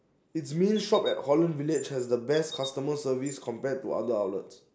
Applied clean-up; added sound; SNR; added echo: neural mask model Resemble Enhance denoiser.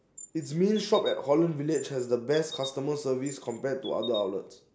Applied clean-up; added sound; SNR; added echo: none; Chirp, tweet; 16 dB; none.